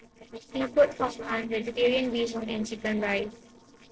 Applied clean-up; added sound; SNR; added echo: neural separator model SepFormer DNS4.